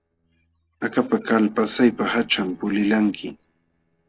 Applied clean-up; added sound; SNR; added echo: neural separator model SepFormer DNS4.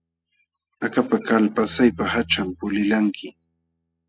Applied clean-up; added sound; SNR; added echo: classical method spectral subtraction.